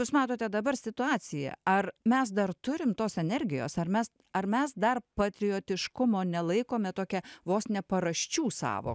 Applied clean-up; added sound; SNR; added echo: none; none; none; none.